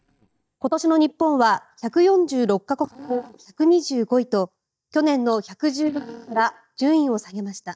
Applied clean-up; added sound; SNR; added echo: neural mask model DeepFilterNet 3.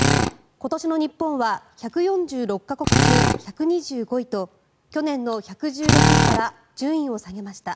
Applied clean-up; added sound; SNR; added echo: none; Drill; -2 dB; none.